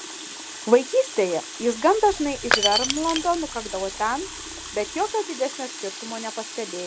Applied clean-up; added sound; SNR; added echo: none; Water tap, faucet + Shatter / Crushing; 6 dB; none.